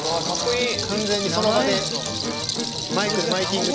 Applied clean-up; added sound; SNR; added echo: none; Rattle; 5 dB; none.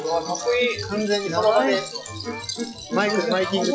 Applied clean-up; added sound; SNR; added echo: classical method log-MMSE.